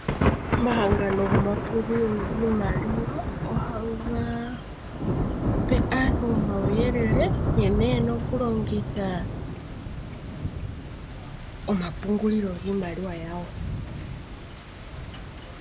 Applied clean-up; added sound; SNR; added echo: none; Thunder / Rain; -1 dB; none.